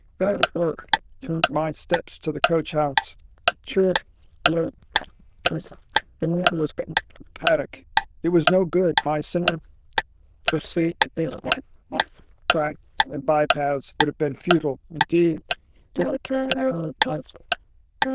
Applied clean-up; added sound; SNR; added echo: neural diffusion model UNIVERSE++.